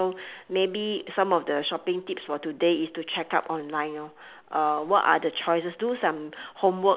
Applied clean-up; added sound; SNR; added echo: none; none; none; none.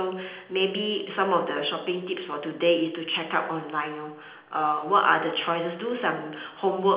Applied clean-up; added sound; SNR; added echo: none; none; none; reverberation time 0.8 s.